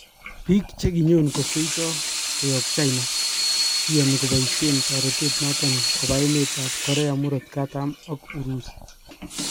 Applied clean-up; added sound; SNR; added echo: none; Sink (filling or washing) / Water tap, faucet; 2 dB; none.